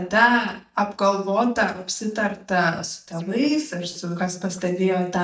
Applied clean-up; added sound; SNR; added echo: neural mask model DeepFilterNet 3.